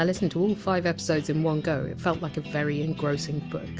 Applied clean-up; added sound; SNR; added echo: none; none; none; none.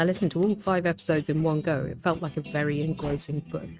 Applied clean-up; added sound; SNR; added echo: neural mask model RNNoise.